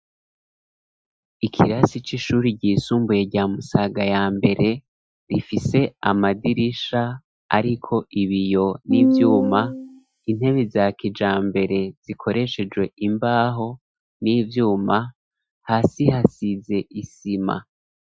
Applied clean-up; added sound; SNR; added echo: classical method Wiener filter.